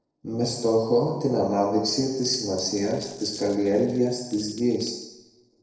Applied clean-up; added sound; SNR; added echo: neural separator model SepFormer DNS4.